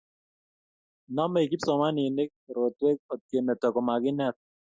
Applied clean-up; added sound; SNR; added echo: none; none; none; none.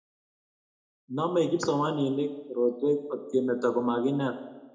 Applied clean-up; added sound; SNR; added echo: none; none; none; reverberation time 0.6 s.